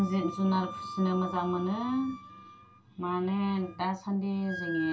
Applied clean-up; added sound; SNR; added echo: none; Wind instrument, woodwind instrument; 12 dB; reverberation time 0.2 s.